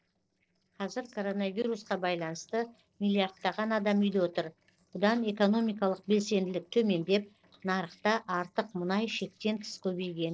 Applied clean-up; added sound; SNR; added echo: neural separator model SepFormer DNS4.